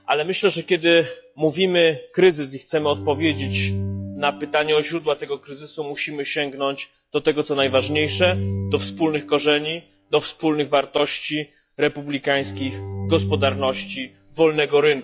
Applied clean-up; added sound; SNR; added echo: classical method log-MMSE.